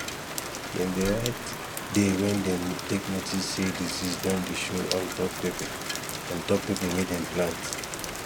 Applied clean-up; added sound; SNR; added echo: none; Rain; 5 dB; none.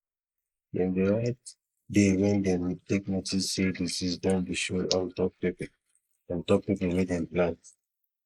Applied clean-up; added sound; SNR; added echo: neural mask model Resemble Enhance denoiser.